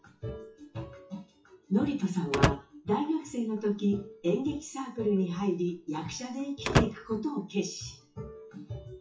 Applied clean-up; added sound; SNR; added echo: classical method WPE with log-MMSE.